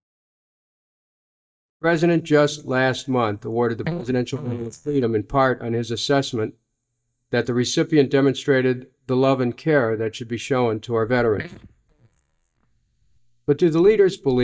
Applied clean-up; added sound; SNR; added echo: neural mask model DeepFilterNet 3.